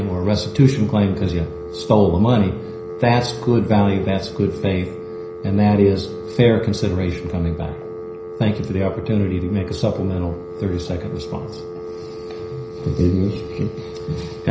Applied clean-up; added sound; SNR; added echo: none; Telephone; 12 dB; reverberation time 0.5 s.